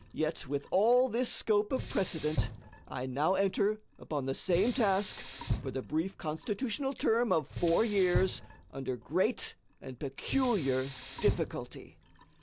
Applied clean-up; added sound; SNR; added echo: none; Sink (filling or washing); 9 dB; none.